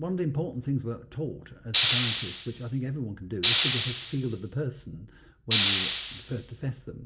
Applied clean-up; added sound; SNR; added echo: none; Hiss; -3 dB; reverberation time 0.4 s.